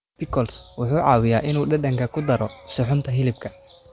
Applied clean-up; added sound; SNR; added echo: none; none; none; none.